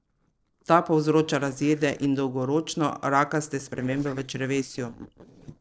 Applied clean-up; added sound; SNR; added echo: neural separator model SepFormer DNS4.